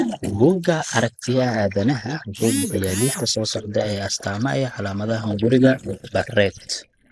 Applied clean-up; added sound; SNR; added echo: neural mask model Resemble Enhance denoiser.